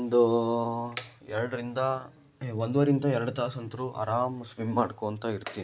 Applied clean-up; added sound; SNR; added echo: none; none; none; none.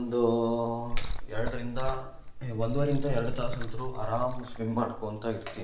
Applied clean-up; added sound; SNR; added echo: none; Liquid; 1 dB; reverberation time 0.6 s.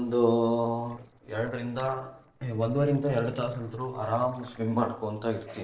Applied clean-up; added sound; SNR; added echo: neural separator model SepFormer DNS4.